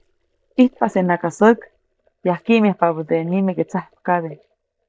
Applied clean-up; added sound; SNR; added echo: neural mask model DeepFilterNet 3.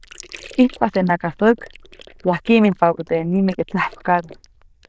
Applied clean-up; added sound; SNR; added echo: neural diffusion model UNIVERSE++.